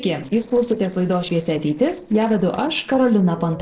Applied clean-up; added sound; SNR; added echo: neural separator model SepFormer DNS4.